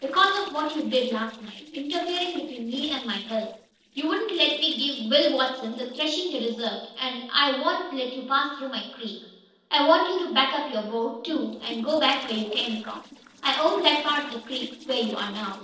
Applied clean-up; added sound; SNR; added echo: neural separator model SepFormer DNS4.